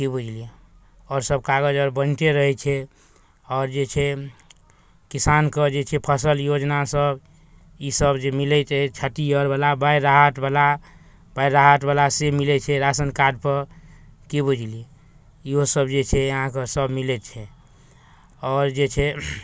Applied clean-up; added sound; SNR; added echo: none; none; none; none.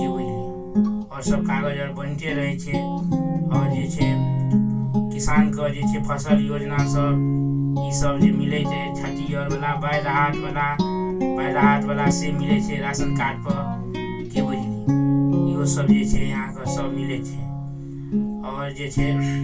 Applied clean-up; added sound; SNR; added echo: none; Guitar; -5 dB; reverberation time 0.2 s.